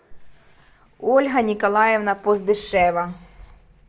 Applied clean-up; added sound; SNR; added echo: none; none; none; none.